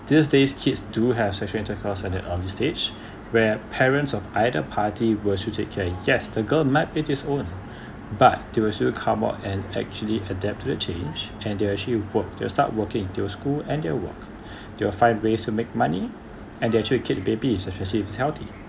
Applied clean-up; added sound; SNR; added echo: none; none; none; none.